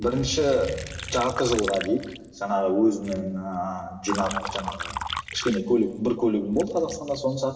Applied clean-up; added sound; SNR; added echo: none; Liquid; 11 dB; reverberation time 1.2 s.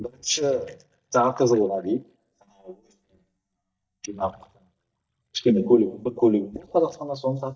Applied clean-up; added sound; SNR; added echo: neural mask model DeepFilterNet 3.